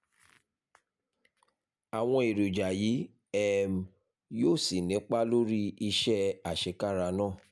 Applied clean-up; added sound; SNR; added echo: none; none; none; none.